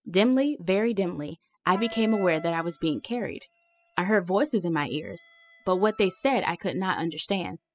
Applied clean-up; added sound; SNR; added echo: classical method spectral subtraction.